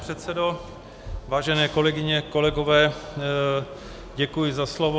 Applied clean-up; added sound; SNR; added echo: none; none; none; none.